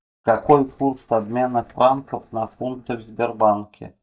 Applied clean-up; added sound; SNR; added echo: neural mask model DeepFilterNet 3.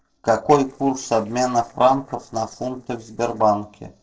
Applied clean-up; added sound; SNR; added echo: neural separator model SepFormer DNS4.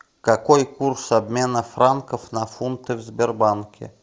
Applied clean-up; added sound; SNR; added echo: none; none; none; none.